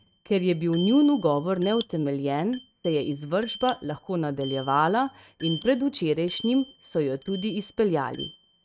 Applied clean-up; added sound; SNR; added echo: neural mask model RNNoise.